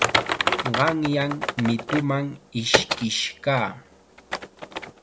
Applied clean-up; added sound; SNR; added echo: none; Typing; 1 dB; none.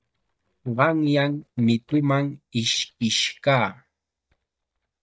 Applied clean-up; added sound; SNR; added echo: neural mask model DeepFilterNet 3.